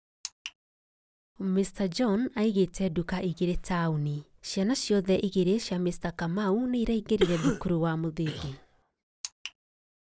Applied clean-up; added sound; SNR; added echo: none; Cough; 5 dB; none.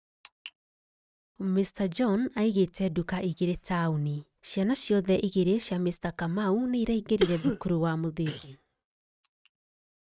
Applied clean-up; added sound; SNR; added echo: neural mask model RNNoise.